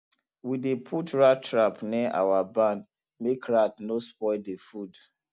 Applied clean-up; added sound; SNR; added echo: none; none; none; none.